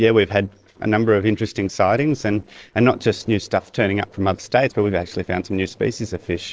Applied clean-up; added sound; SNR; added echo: neural separator model SepFormer DNS4.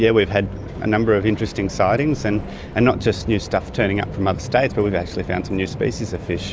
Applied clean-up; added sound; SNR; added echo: none; Bus; 19 dB; none.